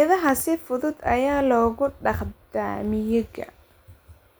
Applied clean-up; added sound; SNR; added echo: none; none; none; none.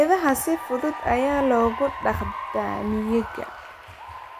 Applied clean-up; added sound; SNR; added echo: none; Applause / Cheering; 10 dB; none.